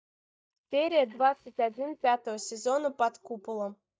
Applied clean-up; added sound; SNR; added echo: neural mask model DeepFilterNet 3.